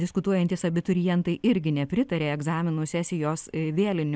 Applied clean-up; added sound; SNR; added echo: none; none; none; none.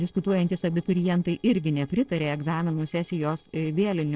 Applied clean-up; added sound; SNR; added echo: neural separator model SepFormer DNS4.